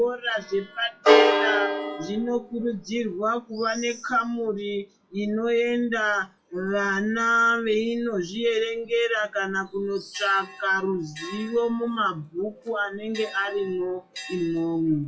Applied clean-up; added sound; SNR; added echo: classical method WPE with log-MMSE.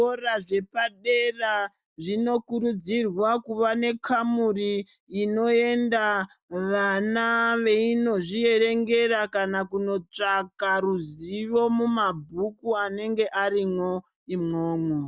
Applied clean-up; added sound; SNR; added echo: none; none; none; none.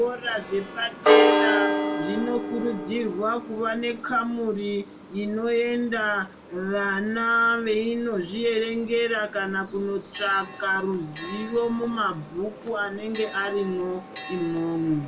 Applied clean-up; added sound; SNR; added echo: none; Church bell; 3 dB; reverberation time 0.2 s.